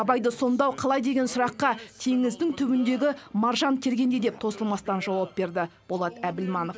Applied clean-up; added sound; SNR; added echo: none; none; none; none.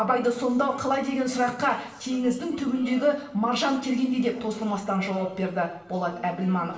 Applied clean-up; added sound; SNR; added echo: none; none; none; reverberation time 0.8 s.